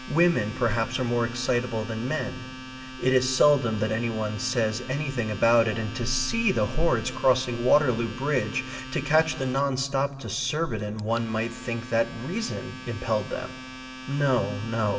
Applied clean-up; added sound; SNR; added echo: none; Domestic sounds, home sounds; 14 dB; reverberation time 2.3 s.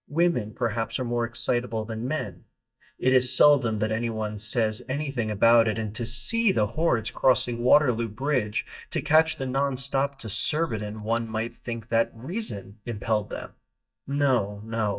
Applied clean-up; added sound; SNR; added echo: neural mask model DeepFilterNet 3.